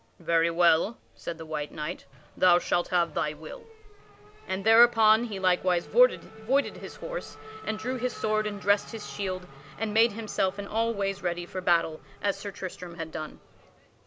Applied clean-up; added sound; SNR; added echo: none; Race car, auto racing / Accelerating, revving, vroom; 20 dB; none.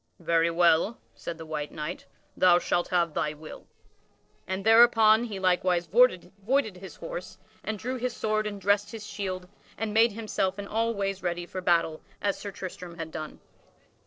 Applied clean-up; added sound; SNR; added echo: neural separator model SepFormer DNS4.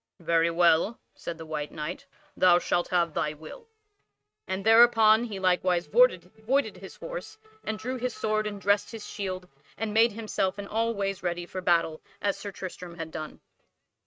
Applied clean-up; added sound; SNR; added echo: neural mask model RNNoise.